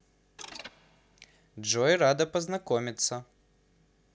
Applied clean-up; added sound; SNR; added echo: none; Mechanisms; 20 dB; none.